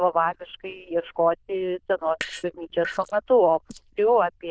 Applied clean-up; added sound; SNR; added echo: neural diffusion model UNIVERSE++.